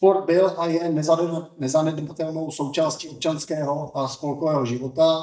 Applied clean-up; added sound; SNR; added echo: neural mask model DeepFilterNet 3.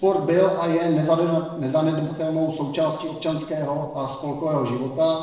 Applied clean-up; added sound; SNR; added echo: neural separator model SepFormer DNS4.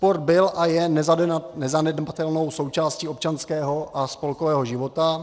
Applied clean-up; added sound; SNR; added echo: none; none; none; none.